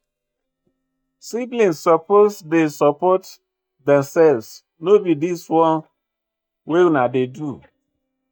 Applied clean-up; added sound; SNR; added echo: neural mask model DeepFilterNet 3.